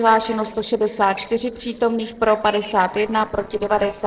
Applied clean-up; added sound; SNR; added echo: neural separator model SepFormer DNS4.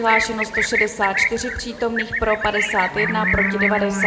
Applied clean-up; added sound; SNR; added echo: none; Livestock, farm animals, working animals; 0 dB; reverberation time 1.2 s.